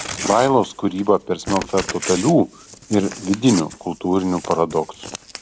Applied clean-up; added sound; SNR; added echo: none; Crumpling, crinkling / Tearing; 12 dB; none.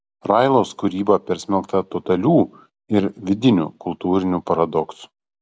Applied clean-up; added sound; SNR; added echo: none; none; none; none.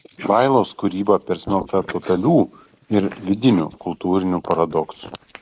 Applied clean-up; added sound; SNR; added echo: neural mask model Resemble Enhance denoiser.